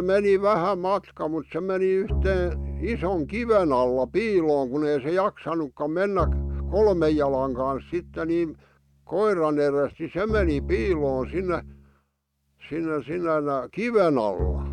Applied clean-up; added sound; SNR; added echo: neural mask model RNNoise.